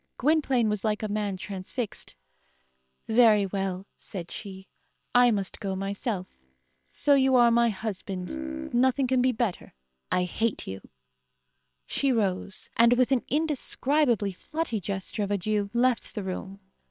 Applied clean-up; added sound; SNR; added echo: neural separator model SepFormer WHAM!.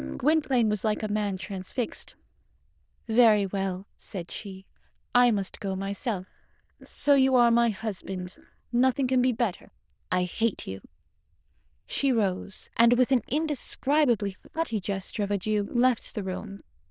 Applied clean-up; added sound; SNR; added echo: neural diffusion model UNIVERSE++.